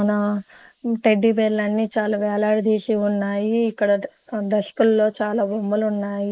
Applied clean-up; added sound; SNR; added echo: neural mask model Resemble Enhance denoiser.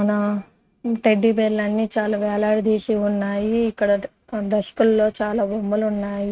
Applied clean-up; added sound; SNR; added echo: neural mask model RNNoise.